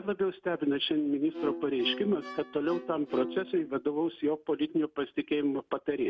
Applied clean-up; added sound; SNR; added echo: none; Bowed string instrument; 9 dB; none.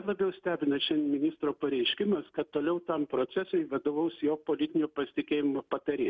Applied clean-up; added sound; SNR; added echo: none; none; none; none.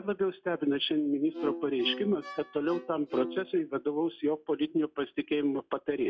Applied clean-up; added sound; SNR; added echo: classical method log-MMSE.